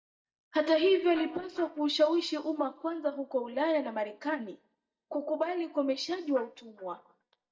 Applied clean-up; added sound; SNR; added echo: neural mask model DeepFilterNet 3.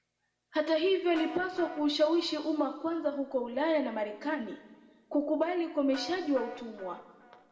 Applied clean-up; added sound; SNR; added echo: none; Guitar; 20 dB; reverberation time 1.5 s.